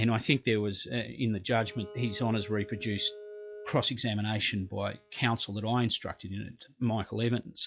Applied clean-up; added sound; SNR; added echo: classical method log-MMSE.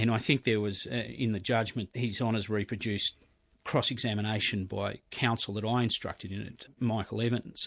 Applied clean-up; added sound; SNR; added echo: none; none; none; none.